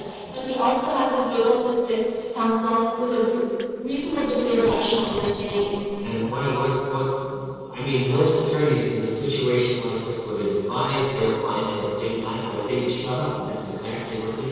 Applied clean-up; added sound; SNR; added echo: neural separator model SepFormer DNS4.